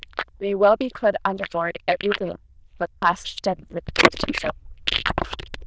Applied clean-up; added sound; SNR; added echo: neural diffusion model UNIVERSE++.